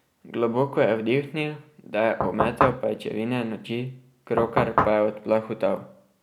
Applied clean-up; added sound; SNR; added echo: none; Knock / Wood; -1 dB; none.